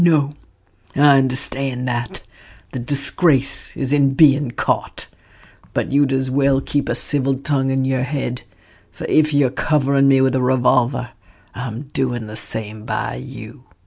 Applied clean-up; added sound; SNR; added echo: none; none; none; none.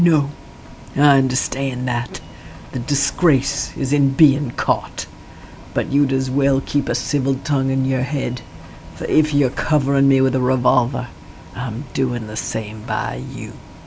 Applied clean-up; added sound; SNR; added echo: none; Bus; 18 dB; none.